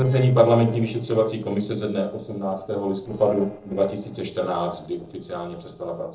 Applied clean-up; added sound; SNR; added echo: neural separator model SepFormer DNS4.